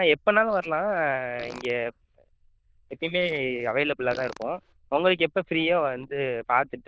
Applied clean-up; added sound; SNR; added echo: neural diffusion model UNIVERSE++.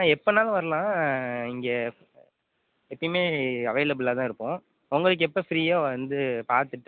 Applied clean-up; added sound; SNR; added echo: none; none; none; none.